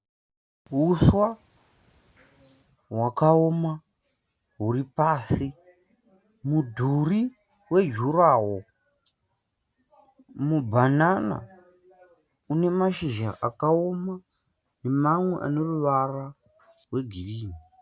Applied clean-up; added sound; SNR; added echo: none; none; none; none.